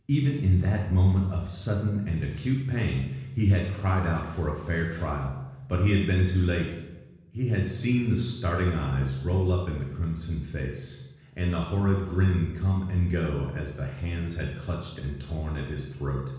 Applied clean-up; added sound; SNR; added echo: none; none; none; reverberation time 1.1 s.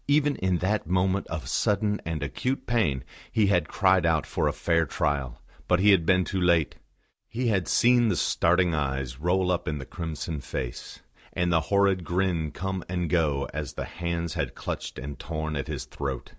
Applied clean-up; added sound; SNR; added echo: none; none; none; none.